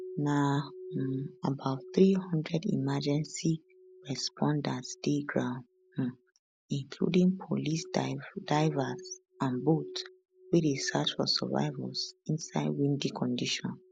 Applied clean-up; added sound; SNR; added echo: none; Glass; 18 dB; none.